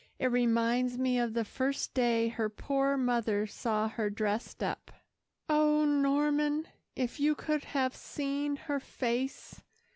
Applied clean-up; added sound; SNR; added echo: none; none; none; none.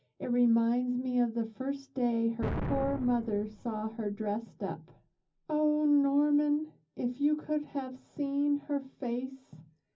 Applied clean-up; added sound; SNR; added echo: none; Explosion; 7 dB; reverberation time 0.4 s.